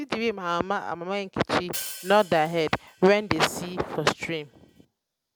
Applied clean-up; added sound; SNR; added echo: none; Hi-hat; 16 dB; none.